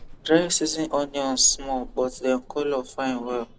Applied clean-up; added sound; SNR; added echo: none; Alarm; 19 dB; none.